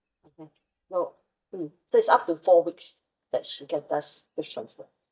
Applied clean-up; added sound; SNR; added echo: neural mask model DeepFilterNet 3.